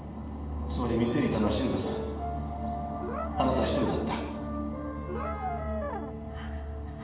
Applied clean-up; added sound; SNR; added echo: none; Brass instrument; 6 dB; reverberation time 1.1 s.